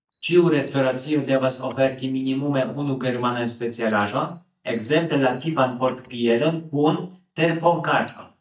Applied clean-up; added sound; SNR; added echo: neural mask model DeepFilterNet 3.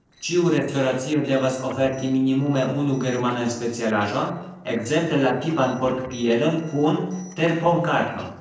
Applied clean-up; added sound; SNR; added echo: neural separator model SepFormer DNS4.